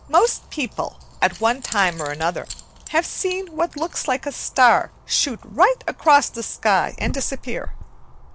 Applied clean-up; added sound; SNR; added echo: none; Keys jangling; 13 dB; none.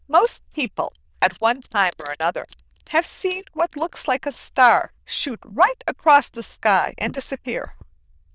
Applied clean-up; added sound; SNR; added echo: neural diffusion model UNIVERSE++.